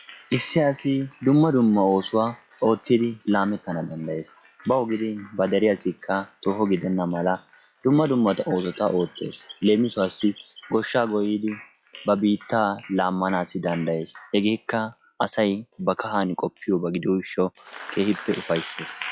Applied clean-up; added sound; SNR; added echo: classical method log-MMSE.